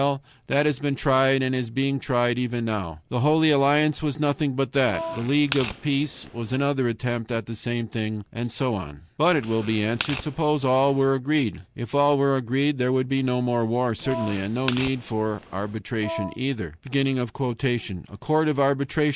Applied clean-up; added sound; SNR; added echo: none; Wind instrument, woodwind instrument + Tearing; 10 dB; none.